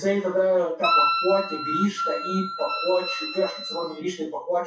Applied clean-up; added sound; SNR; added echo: classical method WPE with log-MMSE.